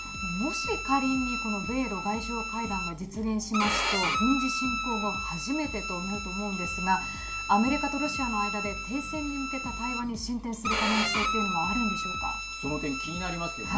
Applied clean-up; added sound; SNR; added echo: none; Bowed string instrument; 2 dB; reverberation time 0.3 s.